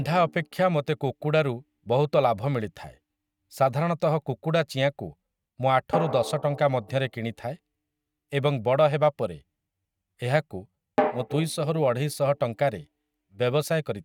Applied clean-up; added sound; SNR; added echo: neural mask model RNNoise.